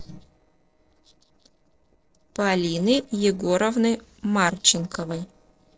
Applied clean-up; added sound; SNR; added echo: neural separator model SepFormer DNS4.